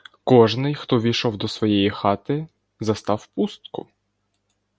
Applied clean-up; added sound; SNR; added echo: none; none; none; none.